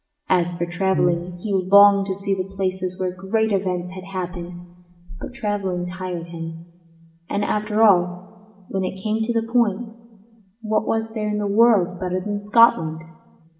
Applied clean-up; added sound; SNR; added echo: none; Brass instrument; 5 dB; reverberation time 0.9 s.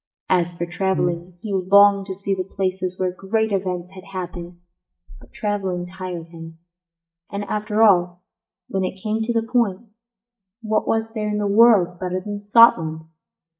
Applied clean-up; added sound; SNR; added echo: neural mask model DeepFilterNet 3.